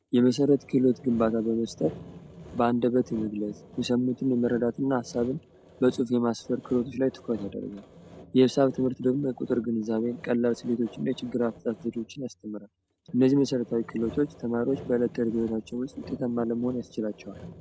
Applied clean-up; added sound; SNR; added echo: none; Sawing; 20 dB; none.